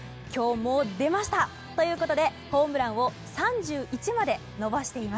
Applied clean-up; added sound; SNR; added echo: none; none; none; none.